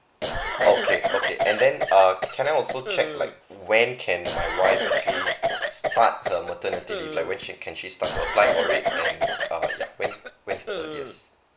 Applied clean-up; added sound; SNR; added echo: none; Cough; 2 dB; none.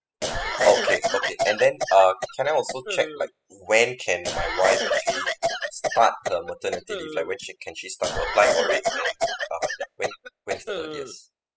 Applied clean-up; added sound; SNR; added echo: classical method spectral subtraction.